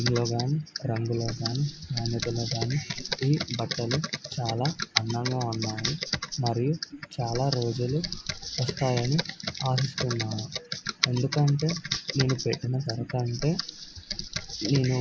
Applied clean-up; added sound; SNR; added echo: none; Computer keyboard; 6 dB; none.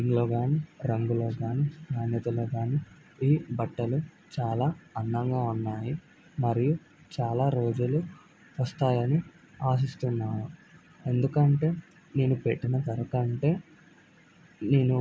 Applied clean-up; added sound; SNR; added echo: none; none; none; none.